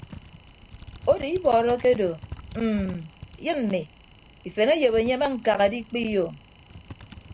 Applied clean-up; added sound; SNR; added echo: none; Typing; 17 dB; none.